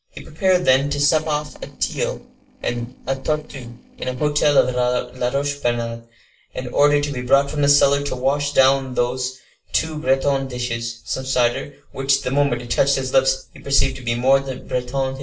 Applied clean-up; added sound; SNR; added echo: neural separator model SepFormer DNS4.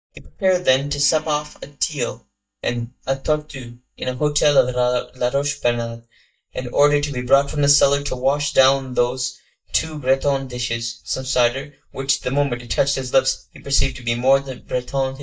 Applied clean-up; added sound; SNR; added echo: neural mask model DeepFilterNet 3.